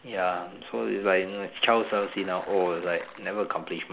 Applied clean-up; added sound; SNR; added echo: none; Applause; 18 dB; none.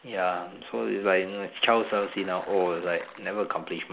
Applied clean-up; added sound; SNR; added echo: neural mask model Resemble Enhance denoiser.